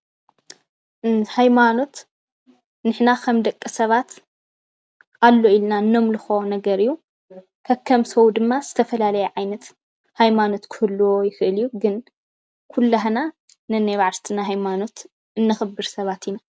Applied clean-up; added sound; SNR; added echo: none; none; none; none.